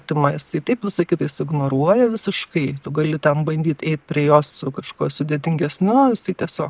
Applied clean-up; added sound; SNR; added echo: none; none; none; none.